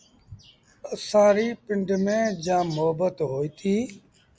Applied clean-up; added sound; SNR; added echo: none; none; none; none.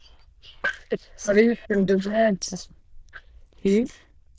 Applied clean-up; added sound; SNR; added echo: neural diffusion model UNIVERSE++.